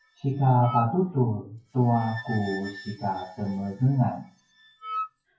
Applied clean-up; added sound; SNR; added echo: classical method WPE with log-MMSE.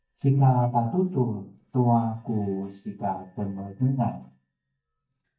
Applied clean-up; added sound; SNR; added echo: neural mask model DeepFilterNet 3.